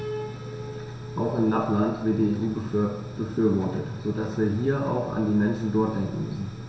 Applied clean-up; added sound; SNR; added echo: none; Piano; 18 dB; reverberation time 0.7 s.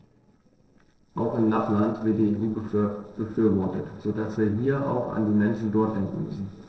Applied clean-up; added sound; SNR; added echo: neural separator model SepFormer DNS4.